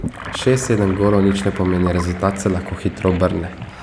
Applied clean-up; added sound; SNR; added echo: none; Sink (filling or washing) / Gurgling; 13 dB; none.